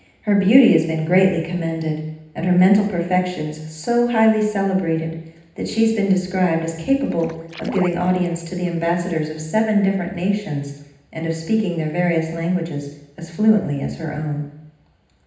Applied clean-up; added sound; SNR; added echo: none; Water / Splash, splatter; 16 dB; reverberation time 0.9 s.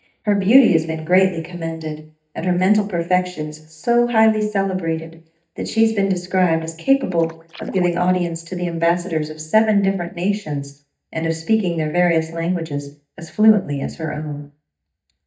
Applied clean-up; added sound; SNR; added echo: neural mask model DeepFilterNet 3.